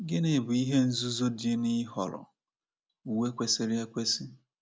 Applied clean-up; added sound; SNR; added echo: none; none; none; none.